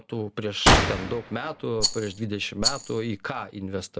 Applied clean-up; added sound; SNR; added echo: none; Rattle + Gunshot, gunfire; -5 dB; none.